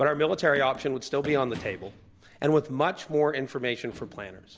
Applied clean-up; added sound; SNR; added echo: none; Run; 19 dB; none.